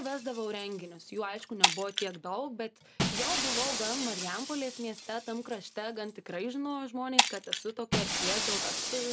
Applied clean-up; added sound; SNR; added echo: none; Shatter + Shatter; -2 dB; none.